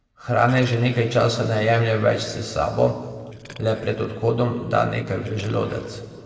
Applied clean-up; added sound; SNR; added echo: neural separator model SepFormer DNS4.